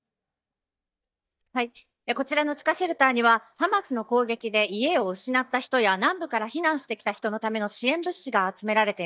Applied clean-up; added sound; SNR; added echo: neural mask model DeepFilterNet 3.